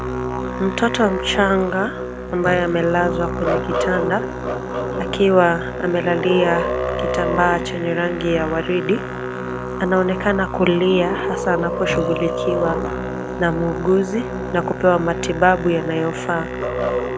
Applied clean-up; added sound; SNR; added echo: none; Musical instrument; 4 dB; none.